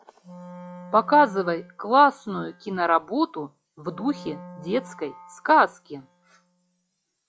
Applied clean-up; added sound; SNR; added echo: classical method log-MMSE.